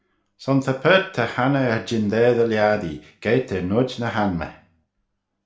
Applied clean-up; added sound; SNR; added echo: none; none; none; reverberation time 0.4 s.